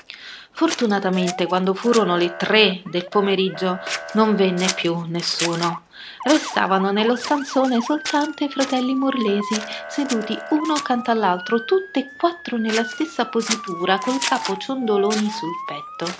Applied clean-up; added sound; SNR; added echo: none; Scissors + Motor vehicle (road) / Siren; 10 dB; none.